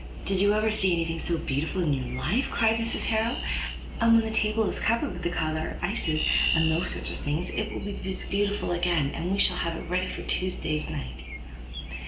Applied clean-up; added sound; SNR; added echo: none; Chirp, tweet; 11 dB; none.